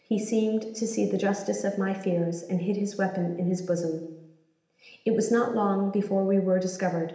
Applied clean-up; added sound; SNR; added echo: none; none; none; reverberation time 0.8 s.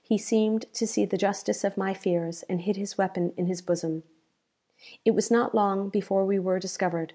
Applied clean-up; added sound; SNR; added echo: none; none; none; none.